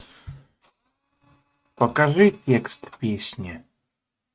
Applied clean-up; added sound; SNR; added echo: neural mask model RNNoise.